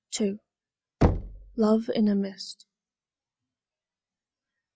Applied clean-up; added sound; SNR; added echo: classical method log-MMSE.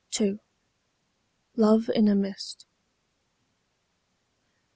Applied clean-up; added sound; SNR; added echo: none; none; none; none.